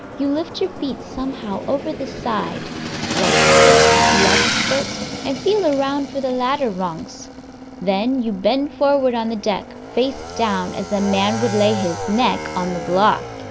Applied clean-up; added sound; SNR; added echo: none; Motorcycle / Engine; 1 dB; none.